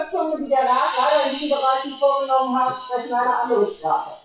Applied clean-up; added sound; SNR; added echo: classical method WPE with log-MMSE.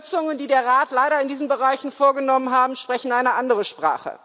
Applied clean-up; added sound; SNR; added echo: none; none; none; none.